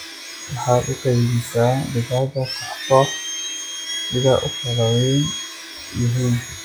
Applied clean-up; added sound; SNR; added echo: classical method log-MMSE.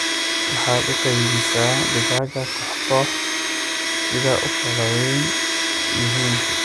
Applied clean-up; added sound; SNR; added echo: none; Domestic sounds, home sounds; -3 dB; none.